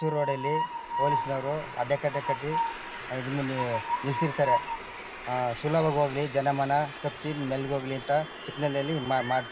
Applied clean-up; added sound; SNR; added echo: none; Train; 5 dB; none.